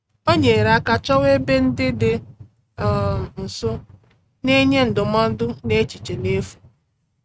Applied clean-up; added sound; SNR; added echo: neural mask model RNNoise.